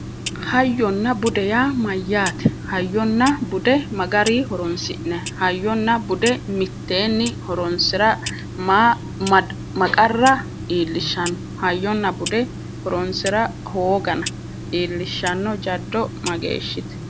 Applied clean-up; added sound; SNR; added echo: none; Clock; 10 dB; none.